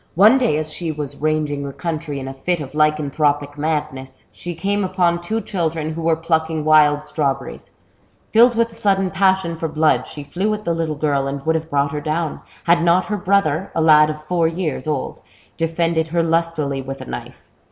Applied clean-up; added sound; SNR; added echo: none; none; none; none.